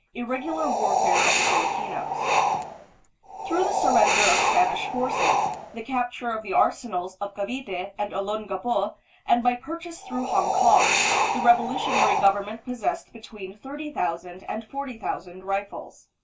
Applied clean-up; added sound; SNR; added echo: none; Wind; -3 dB; reverberation time 0.2 s.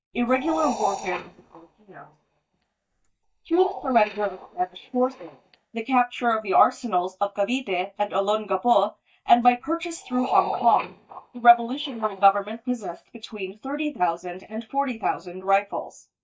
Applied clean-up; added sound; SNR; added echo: neural mask model DeepFilterNet 3.